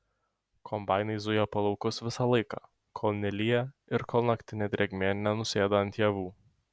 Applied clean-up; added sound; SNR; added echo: none; none; none; none.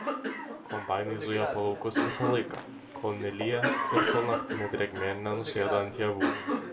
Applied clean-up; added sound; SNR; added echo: none; Cough; 0 dB; reverberation time 1.6 s.